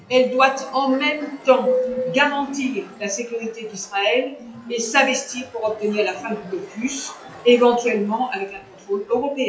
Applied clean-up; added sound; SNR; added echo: classical method WPE with log-MMSE.